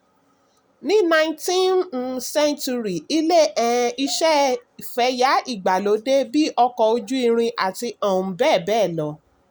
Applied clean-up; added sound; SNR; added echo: none; none; none; none.